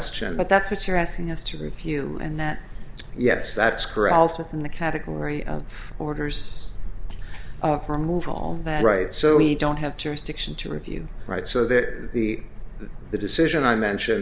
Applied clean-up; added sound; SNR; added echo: none; none; none; none.